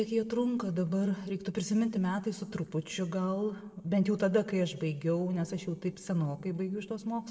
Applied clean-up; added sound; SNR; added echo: neural separator model SepFormer DNS4.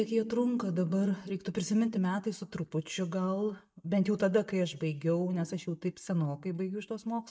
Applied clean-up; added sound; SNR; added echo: neural mask model DeepFilterNet 3.